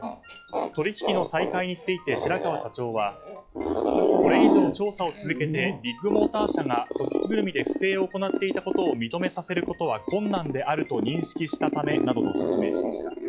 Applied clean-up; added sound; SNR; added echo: classical method log-MMSE.